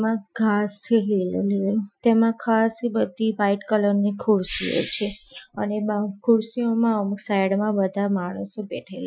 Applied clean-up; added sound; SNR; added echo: classical method Wiener filter.